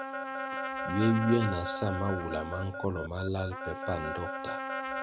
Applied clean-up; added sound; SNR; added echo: none; Alarm / Keyboard (musical) + Trumpet; 4 dB; none.